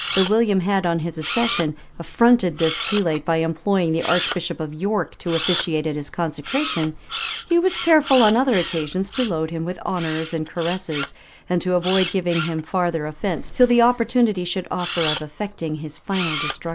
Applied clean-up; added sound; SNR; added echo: none; Camera; 8 dB; none.